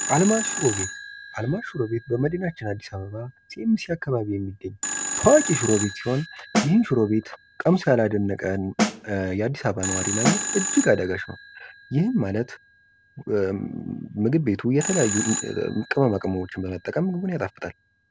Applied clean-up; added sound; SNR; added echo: none; Telephone + Snare drum; 7 dB; none.